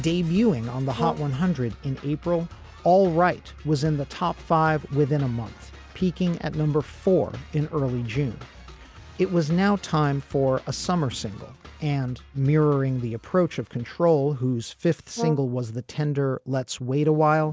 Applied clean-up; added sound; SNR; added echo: none; Brass instrument; 11 dB; none.